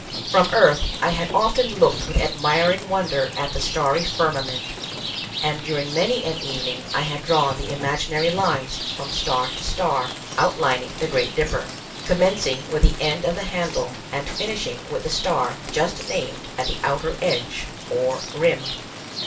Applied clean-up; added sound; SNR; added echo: none; Rain; 8 dB; reverberation time 0.3 s.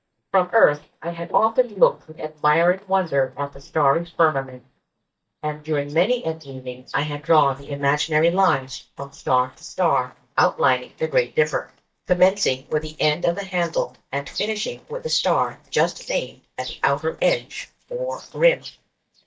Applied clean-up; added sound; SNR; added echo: neural mask model DeepFilterNet 3.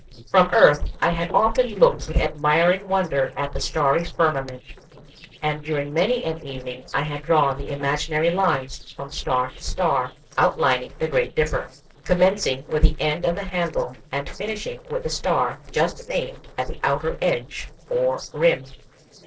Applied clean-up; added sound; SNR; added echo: neural separator model SepFormer DNS4.